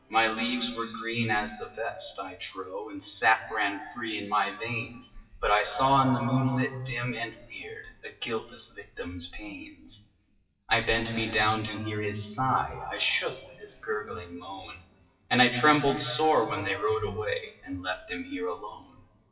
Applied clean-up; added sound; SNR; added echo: classical method WPE with log-MMSE.